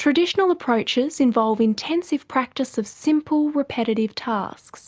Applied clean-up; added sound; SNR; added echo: none; none; none; none.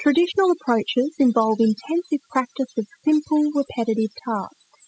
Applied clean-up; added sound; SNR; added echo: classical method spectral subtraction.